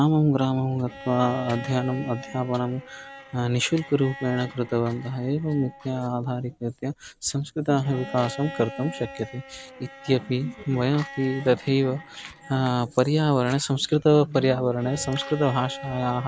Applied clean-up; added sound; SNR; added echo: none; Bowed string instrument; 17 dB; none.